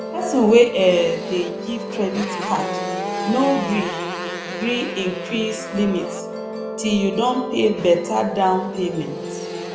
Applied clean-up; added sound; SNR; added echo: none; Musical instrument + Motorcycle; 6 dB; none.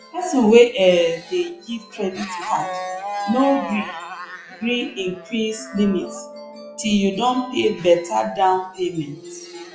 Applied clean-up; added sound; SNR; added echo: classical method log-MMSE.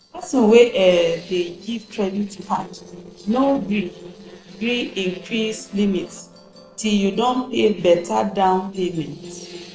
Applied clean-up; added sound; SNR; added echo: neural separator model SepFormer DNS4.